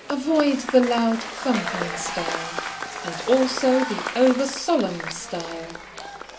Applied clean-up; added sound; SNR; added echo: none; Applause / Crowd / Cheering; 8 dB; reverberation time 0.2 s.